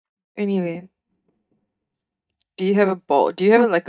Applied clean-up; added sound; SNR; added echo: neural mask model DeepFilterNet 3.